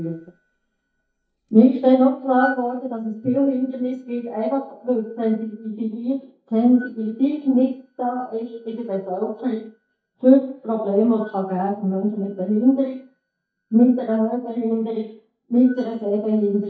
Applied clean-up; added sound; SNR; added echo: neural mask model DeepFilterNet 3.